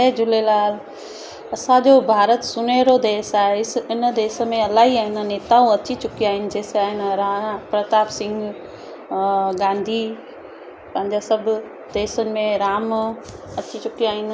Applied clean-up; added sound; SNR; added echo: none; none; none; none.